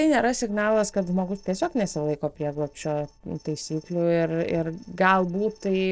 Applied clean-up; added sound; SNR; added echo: neural separator model SepFormer DNS4.